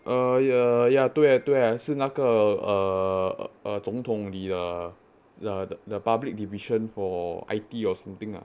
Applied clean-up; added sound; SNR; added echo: none; none; none; none.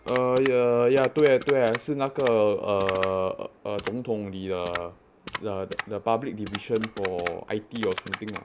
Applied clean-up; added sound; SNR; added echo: none; Typing; 8 dB; none.